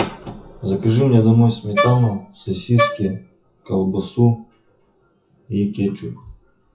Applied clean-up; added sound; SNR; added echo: classical method WPE with log-MMSE.